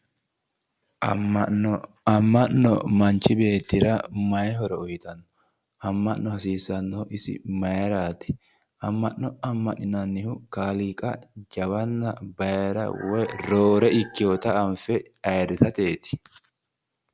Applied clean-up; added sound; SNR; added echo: none; none; none; none.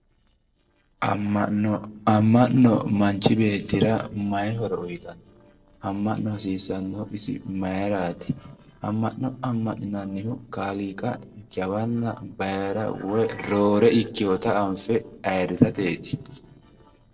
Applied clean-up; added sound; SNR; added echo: neural separator model SepFormer DNS4.